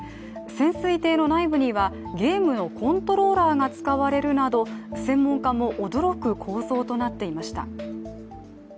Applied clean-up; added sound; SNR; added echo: none; none; none; none.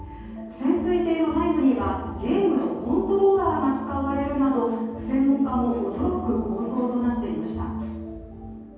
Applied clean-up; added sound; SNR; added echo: none; none; none; reverberation time 1.3 s.